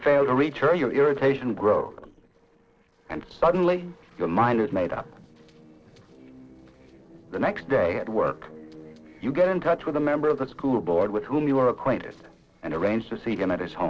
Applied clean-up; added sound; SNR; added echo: neural separator model SepFormer DNS4.